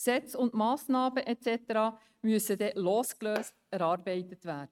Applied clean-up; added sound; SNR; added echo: neural mask model RNNoise.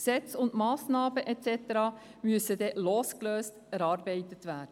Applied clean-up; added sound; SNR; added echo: none; none; none; none.